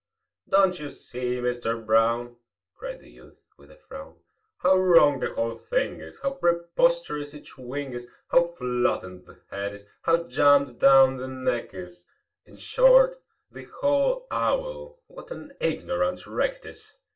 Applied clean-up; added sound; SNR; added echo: none; none; none; reverberation time 0.2 s.